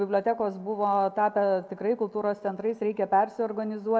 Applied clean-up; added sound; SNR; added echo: none; none; none; none.